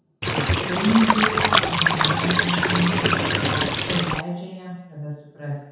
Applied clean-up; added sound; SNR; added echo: none; Cricket / Water; -5 dB; reverberation time 0.9 s.